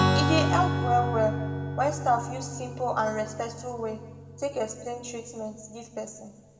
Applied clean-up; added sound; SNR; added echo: none; Strum; 1 dB; reverberation time 1.3 s.